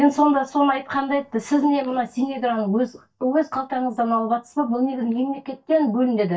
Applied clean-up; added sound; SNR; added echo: neural mask model DeepFilterNet 3.